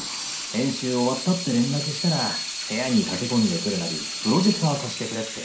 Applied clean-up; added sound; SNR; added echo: none; Sink (filling or washing) / Water tap, faucet; 6 dB; reverberation time 0.5 s.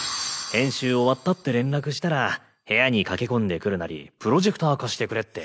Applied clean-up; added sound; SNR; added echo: none; none; none; none.